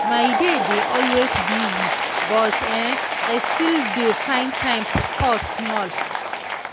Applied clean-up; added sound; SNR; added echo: none; Applause / Crowd; -1 dB; none.